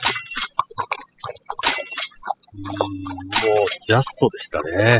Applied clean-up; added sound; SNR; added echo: classical method spectral subtraction.